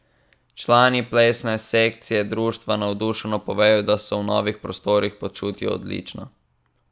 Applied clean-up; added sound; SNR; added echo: none; none; none; none.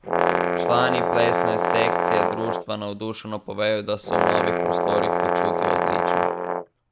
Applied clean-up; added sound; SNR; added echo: none; Brass instrument; -5 dB; none.